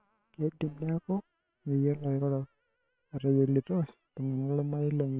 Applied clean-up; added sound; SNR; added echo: neural separator model SepFormer WHAM!.